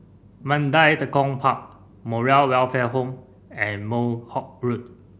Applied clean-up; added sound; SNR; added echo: none; none; none; none.